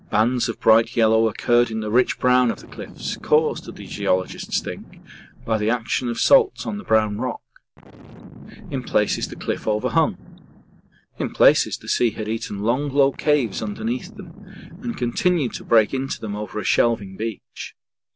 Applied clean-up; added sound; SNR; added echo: none; Boom; 20 dB; none.